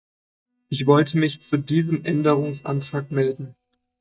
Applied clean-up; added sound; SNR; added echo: neural mask model DeepFilterNet 3.